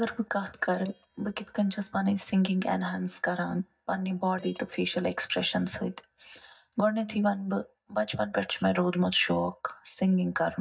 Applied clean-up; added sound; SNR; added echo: neural mask model DeepFilterNet 3.